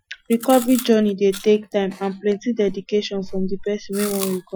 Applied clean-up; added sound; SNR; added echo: classical method Wiener filter.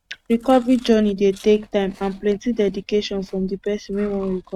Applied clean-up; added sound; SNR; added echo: neural mask model RNNoise.